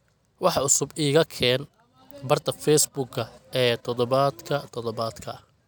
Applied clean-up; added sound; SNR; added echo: none; none; none; none.